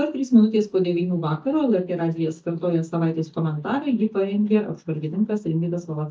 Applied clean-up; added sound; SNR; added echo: neural mask model DeepFilterNet 3.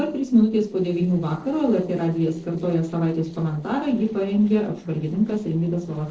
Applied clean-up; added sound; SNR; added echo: neural separator model SepFormer DNS4.